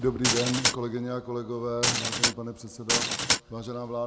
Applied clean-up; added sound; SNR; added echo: none; Glass; -3 dB; none.